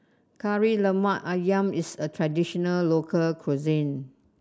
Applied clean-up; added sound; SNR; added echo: none; none; none; none.